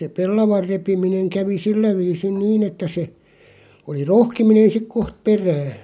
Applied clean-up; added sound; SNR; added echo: none; none; none; none.